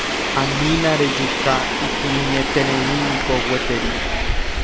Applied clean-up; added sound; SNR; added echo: none; Subway, metro, underground; -2 dB; none.